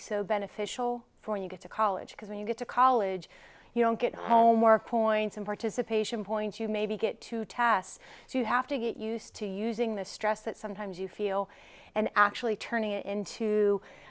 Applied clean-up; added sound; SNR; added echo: none; Brass instrument; 12 dB; none.